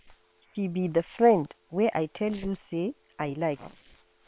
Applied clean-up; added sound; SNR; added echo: neural separator model SepFormer WHAM!.